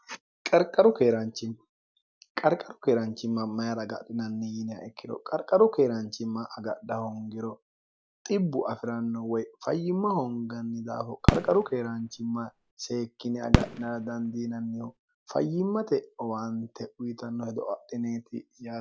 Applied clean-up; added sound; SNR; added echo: none; Fireworks; 0 dB; none.